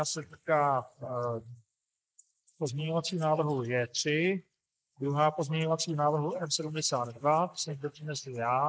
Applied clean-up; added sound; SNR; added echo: neural mask model Resemble Enhance denoiser.